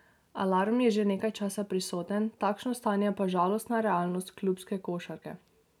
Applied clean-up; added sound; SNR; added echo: none; none; none; none.